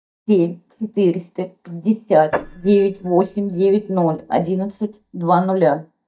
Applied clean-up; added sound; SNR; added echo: neural mask model DeepFilterNet 3.